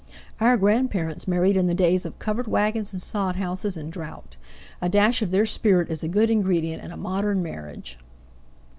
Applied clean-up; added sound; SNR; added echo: none; none; none; none.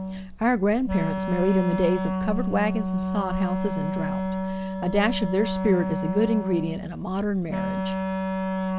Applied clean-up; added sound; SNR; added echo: none; Wind instrument, woodwind instrument; 2 dB; none.